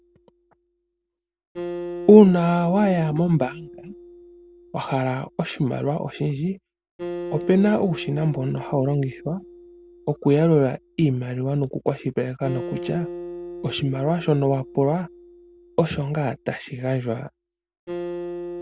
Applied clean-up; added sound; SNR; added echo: none; Acoustic guitar; 14 dB; none.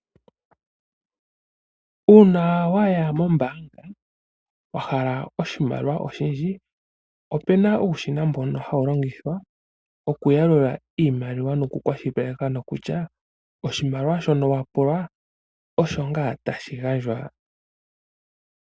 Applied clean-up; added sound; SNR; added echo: none; none; none; none.